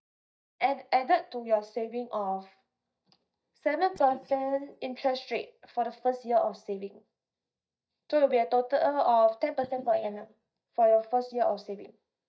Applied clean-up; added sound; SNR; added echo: neural mask model DeepFilterNet 3.